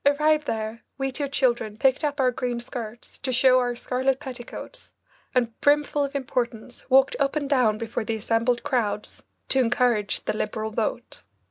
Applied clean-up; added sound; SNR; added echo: none; none; none; none.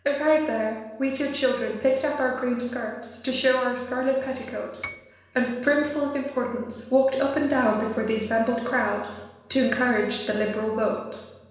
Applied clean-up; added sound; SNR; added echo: none; Piano; 18 dB; reverberation time 1.1 s.